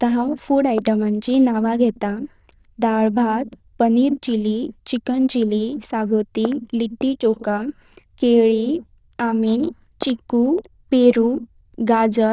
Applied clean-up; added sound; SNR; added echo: neural diffusion model UNIVERSE++.